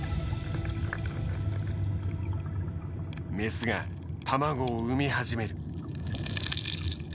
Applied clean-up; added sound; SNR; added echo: none; none; none; none.